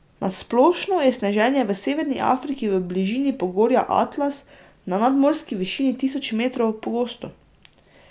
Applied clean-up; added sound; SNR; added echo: none; none; none; none.